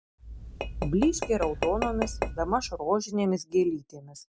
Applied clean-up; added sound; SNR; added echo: none; Tap / Glass; 5 dB; none.